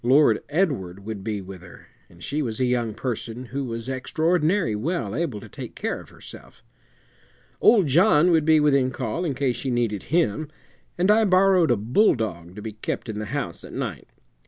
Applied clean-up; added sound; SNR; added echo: none; none; none; none.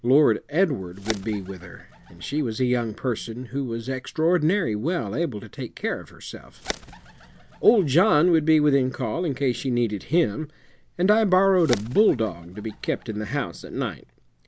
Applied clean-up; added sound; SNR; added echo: none; Bird; 17 dB; none.